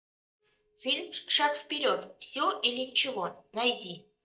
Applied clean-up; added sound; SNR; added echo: neural mask model DeepFilterNet 3.